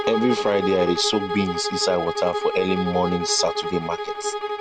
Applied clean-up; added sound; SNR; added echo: none; Bowed string instrument; 4 dB; none.